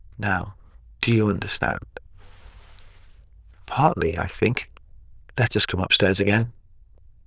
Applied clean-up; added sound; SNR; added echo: neural diffusion model UNIVERSE++.